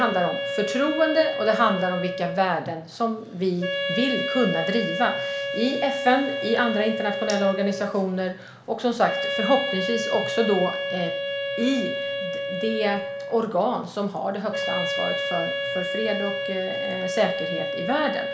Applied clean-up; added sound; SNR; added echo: none; Wind instrument, woodwind instrument; 4 dB; reverberation time 0.4 s.